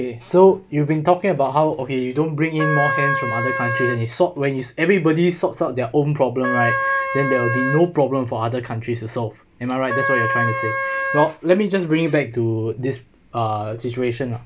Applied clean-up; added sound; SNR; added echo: none; Wind instrument, woodwind instrument; 2 dB; none.